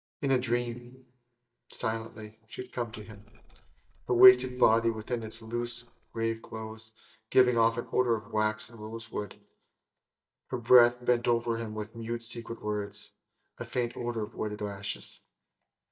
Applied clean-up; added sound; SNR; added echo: neural mask model DeepFilterNet 3.